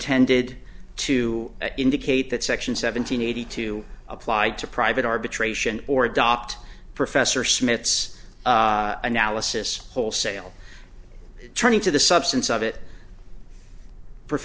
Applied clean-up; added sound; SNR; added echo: none; none; none; none.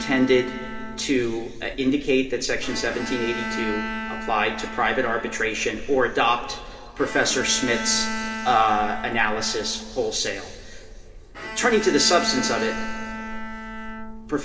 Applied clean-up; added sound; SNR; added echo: none; Bowed string instrument; 9 dB; reverberation time 2.3 s.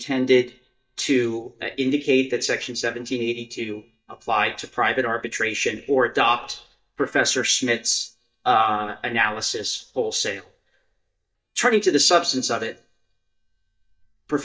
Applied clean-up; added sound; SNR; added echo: neural mask model DeepFilterNet 3.